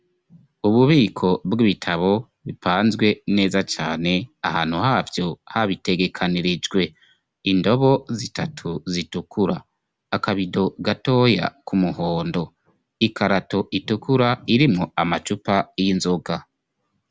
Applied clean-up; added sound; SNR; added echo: none; none; none; none.